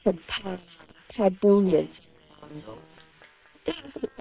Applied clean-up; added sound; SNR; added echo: neural separator model SepFormer WHAM!.